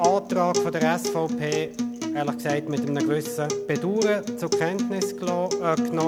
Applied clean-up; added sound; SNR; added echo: none; Acoustic guitar; 2 dB; none.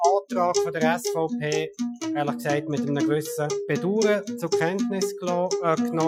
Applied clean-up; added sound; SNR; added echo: classical method Wiener filter.